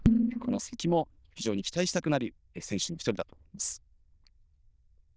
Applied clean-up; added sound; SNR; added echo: neural diffusion model UNIVERSE++.